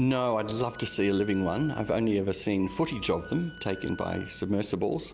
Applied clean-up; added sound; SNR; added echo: none; Wind instrument, woodwind instrument; 19 dB; none.